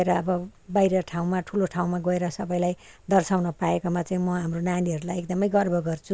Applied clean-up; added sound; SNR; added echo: none; none; none; none.